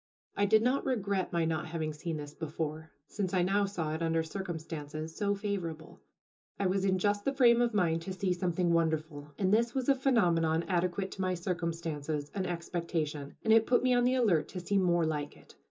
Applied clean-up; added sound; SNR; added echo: none; none; none; reverberation time 0.2 s.